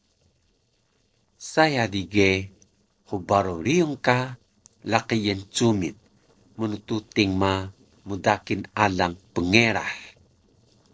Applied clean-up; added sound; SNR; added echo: neural separator model SepFormer DNS4.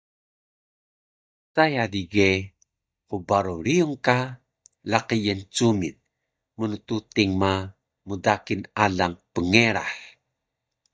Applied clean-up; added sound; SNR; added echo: neural mask model DeepFilterNet 3.